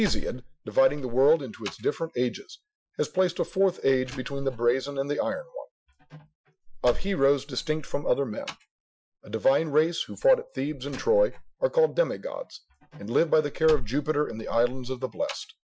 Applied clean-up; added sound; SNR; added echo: classical method Wiener filter.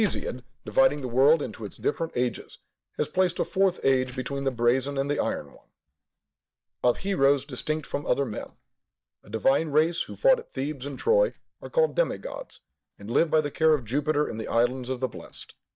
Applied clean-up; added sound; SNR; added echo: neural mask model DeepFilterNet 3.